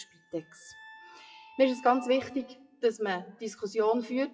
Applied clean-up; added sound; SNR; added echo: classical method WPE with log-MMSE.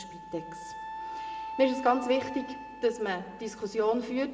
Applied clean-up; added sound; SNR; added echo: none; Wind instrument, woodwind instrument; 11 dB; reverberation time 0.8 s.